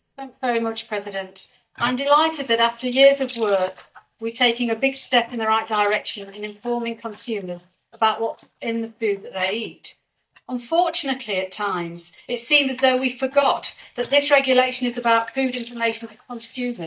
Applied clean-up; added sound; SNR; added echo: neural mask model DeepFilterNet 3.